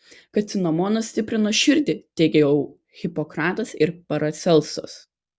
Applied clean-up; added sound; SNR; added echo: none; none; none; none.